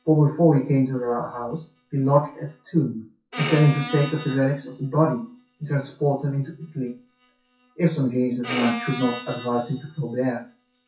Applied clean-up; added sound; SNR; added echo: classical method WPE with log-MMSE.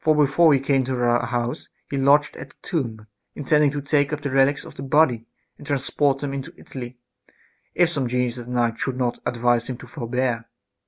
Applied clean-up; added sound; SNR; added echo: none; none; none; none.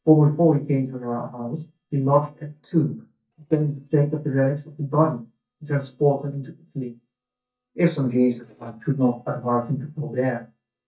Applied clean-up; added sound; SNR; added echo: neural mask model DeepFilterNet 3.